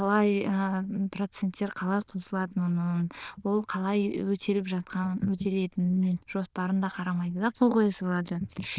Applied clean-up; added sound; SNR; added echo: neural diffusion model UNIVERSE++.